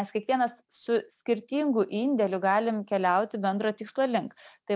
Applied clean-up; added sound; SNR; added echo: none; none; none; none.